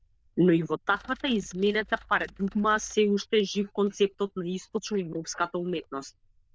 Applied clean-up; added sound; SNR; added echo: neural diffusion model UNIVERSE++.